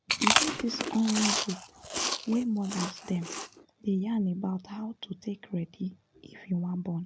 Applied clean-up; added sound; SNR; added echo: none; Chewing, mastication; -1 dB; none.